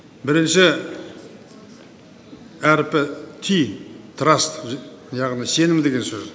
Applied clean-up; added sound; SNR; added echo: none; none; none; none.